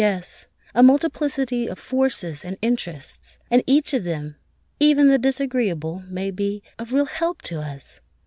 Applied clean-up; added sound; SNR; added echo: none; none; none; none.